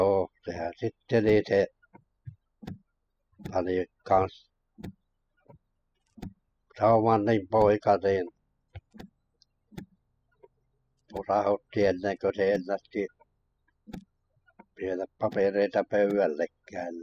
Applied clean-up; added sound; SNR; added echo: classical method spectral subtraction.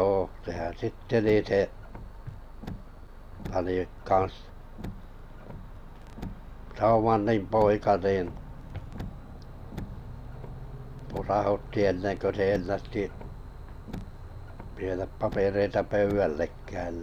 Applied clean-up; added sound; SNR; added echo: none; Car; 12 dB; none.